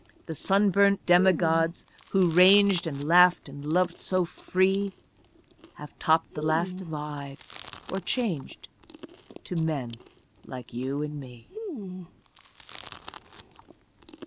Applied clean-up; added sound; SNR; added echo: none; Chewing, mastication; 14 dB; none.